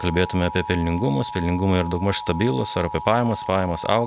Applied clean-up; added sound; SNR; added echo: none; Alarm; 11 dB; none.